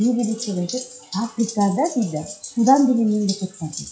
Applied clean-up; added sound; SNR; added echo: classical method WPE with log-MMSE.